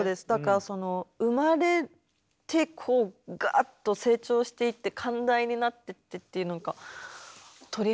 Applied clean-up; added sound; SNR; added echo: none; none; none; none.